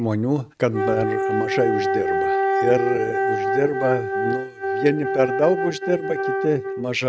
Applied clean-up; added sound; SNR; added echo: neural mask model RNNoise.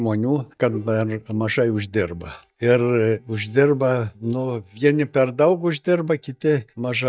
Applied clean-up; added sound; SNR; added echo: neural mask model DeepFilterNet 3.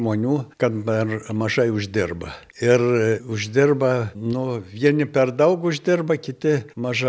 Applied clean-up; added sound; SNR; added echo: none; none; none; none.